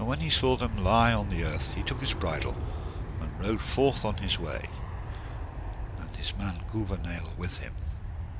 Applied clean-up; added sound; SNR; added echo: none; Aircraft; 3 dB; none.